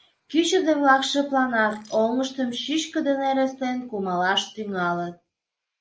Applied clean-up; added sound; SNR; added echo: neural mask model Resemble Enhance denoiser.